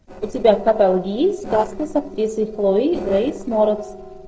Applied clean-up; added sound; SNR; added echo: neural separator model SepFormer DNS4.